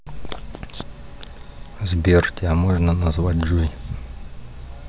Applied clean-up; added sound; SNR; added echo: none; none; none; none.